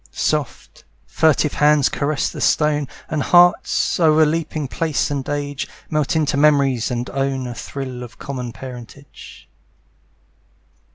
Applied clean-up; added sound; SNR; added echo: none; none; none; none.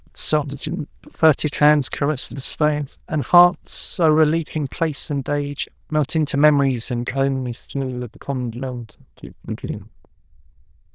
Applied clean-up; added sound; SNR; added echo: neural diffusion model UNIVERSE++.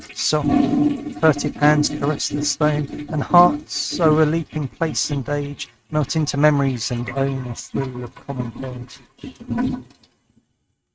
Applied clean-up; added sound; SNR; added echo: neural mask model RNNoise.